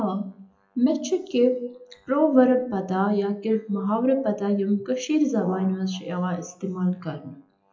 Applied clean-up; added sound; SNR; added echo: classical method WPE with log-MMSE.